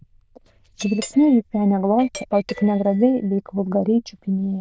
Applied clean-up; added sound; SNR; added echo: neural diffusion model UNIVERSE++.